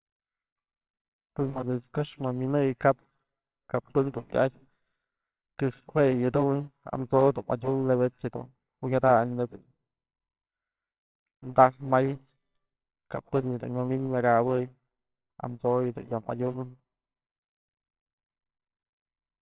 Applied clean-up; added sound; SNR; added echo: neural separator model SepFormer WHAMR!.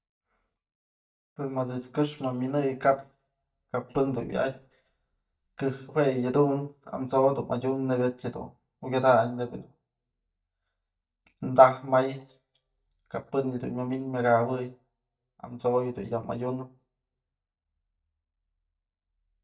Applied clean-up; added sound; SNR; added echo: neural mask model DeepFilterNet 3.